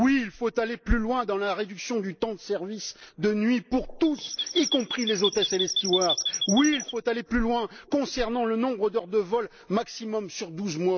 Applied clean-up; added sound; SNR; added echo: neural mask model Resemble Enhance denoiser.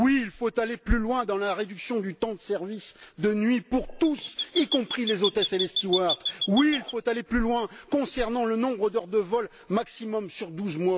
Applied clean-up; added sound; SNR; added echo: none; Chirp, tweet; 3 dB; none.